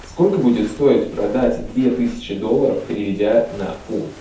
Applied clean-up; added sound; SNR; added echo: none; Walk, footsteps; 20 dB; reverberation time 0.6 s.